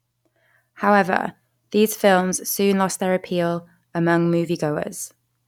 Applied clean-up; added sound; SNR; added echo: none; none; none; none.